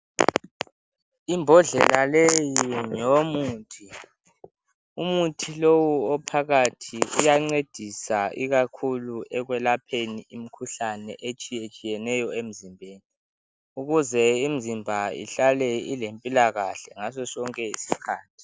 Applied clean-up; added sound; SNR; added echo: none; none; none; none.